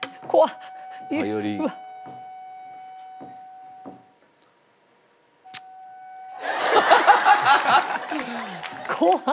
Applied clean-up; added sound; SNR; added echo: none; Wind instrument, woodwind instrument; 17 dB; none.